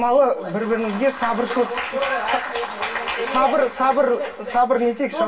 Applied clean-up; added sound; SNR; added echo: none; none; none; reverberation time 0.2 s.